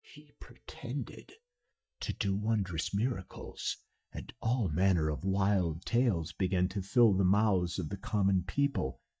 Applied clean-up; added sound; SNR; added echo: neural mask model DeepFilterNet 3.